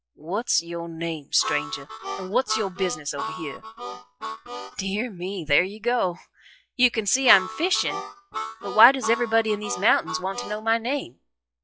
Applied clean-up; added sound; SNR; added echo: classical method log-MMSE.